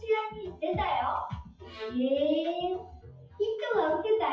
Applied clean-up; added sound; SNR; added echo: classical method WPE with log-MMSE.